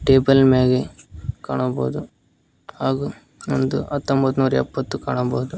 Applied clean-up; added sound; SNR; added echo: none; none; none; none.